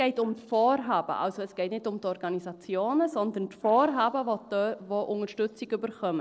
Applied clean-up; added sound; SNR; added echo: neural separator model SepFormer DNS4.